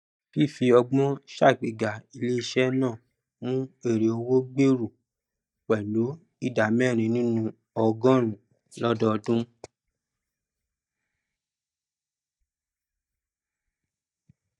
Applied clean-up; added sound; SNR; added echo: neural mask model DeepFilterNet 3.